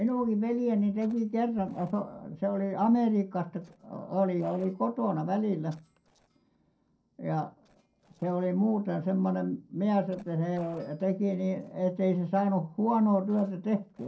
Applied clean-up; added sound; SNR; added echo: neural separator model SepFormer DNS4.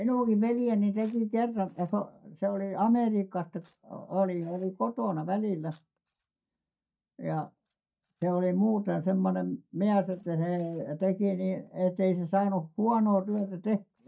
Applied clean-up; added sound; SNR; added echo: neural mask model DeepFilterNet 3.